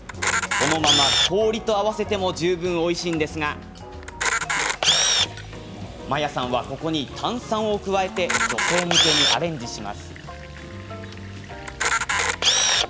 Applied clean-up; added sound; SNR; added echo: none; Camera; -1 dB; none.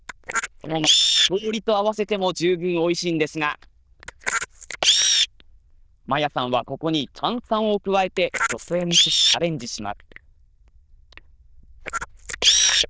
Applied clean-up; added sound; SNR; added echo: neural diffusion model UNIVERSE++.